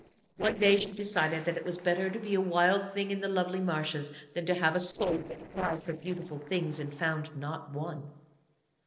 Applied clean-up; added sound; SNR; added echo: neural separator model SepFormer DNS4.